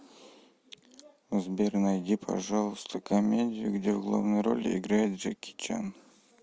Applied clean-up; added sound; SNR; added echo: none; none; none; none.